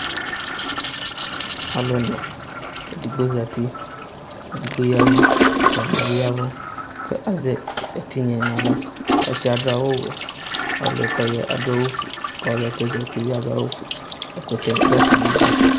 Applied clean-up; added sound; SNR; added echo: none; Toilet flush + Cymbal; -2 dB; none.